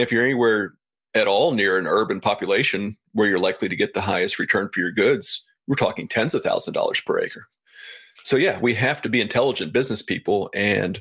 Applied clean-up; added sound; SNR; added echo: none; none; none; none.